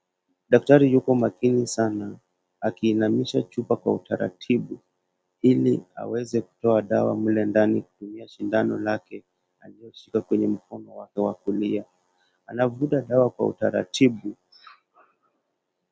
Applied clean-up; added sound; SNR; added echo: none; none; none; none.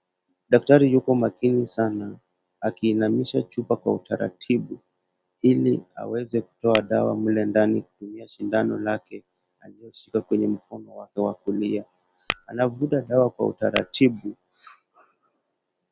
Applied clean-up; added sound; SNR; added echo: none; Tap / Glass; 10 dB; none.